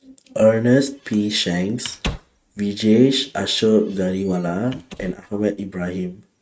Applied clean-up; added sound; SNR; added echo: neural mask model RNNoise.